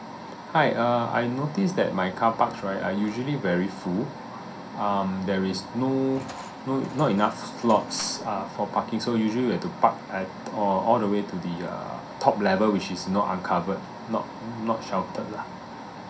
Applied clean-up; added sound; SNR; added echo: none; Engine; 20 dB; reverberation time 0.3 s.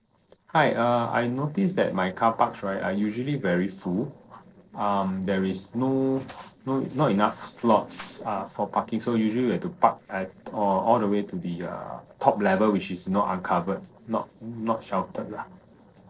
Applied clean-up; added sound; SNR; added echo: neural separator model SepFormer DNS4.